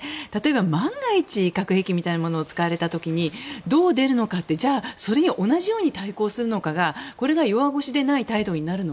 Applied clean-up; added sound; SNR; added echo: none; none; none; none.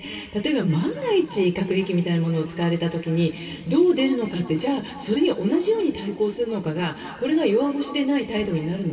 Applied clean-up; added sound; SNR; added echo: none; none; none; reverberation time 2.9 s.